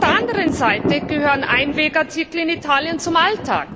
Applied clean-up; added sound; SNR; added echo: none; Thunder; 7 dB; none.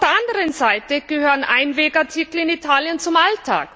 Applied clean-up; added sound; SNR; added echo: none; none; none; none.